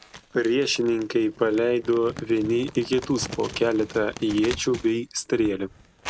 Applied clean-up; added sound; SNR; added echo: none; Crumpling, crinkling; 15 dB; none.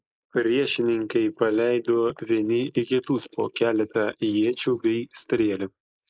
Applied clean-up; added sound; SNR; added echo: neural mask model Resemble Enhance denoiser.